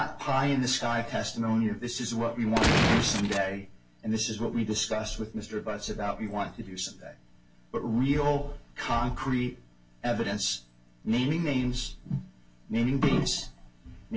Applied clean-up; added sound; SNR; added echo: none; Gunshot, gunfire; -3 dB; reverberation time 0.2 s.